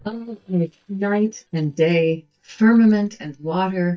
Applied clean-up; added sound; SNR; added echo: neural mask model DeepFilterNet 3.